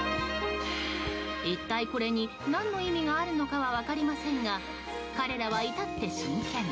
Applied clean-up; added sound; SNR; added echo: none; Harp; 10 dB; none.